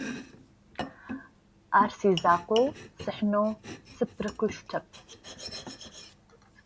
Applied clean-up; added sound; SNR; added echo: none; Domestic sounds, home sounds; 13 dB; none.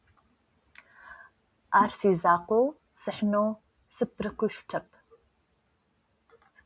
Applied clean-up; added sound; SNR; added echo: none; none; none; none.